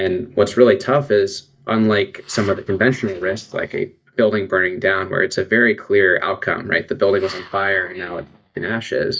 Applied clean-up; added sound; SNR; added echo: neural mask model DeepFilterNet 3.